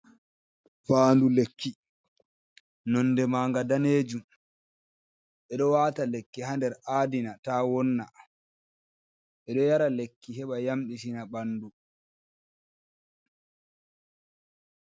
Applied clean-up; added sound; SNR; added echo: none; none; none; none.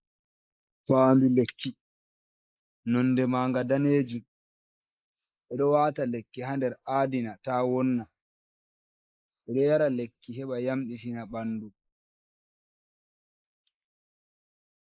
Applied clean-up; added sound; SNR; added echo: neural mask model Resemble Enhance denoiser.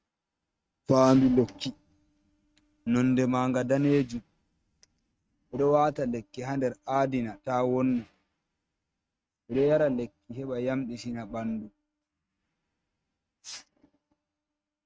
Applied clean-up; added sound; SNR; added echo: neural mask model RNNoise.